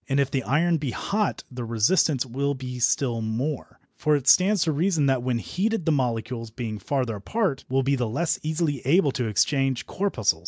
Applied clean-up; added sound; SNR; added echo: none; none; none; none.